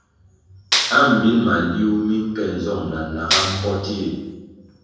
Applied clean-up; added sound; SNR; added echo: none; Clapping; 3 dB; reverberation time 1.1 s.